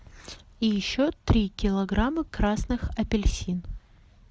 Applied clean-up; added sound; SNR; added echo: none; none; none; none.